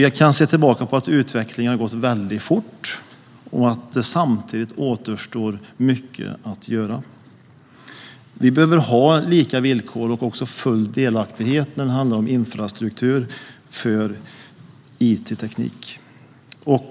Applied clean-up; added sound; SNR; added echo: none; none; none; none.